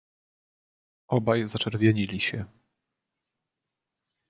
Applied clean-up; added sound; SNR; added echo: none; none; none; none.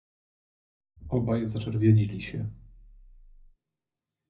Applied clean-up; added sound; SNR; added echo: none; Explosion; 19 dB; reverberation time 0.4 s.